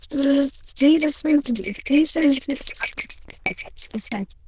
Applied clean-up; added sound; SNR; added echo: neural diffusion model UNIVERSE++.